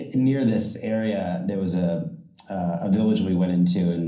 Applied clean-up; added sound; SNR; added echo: none; none; none; reverberation time 0.6 s.